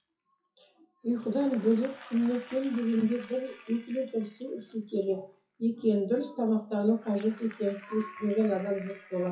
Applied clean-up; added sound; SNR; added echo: classical method WPE with log-MMSE.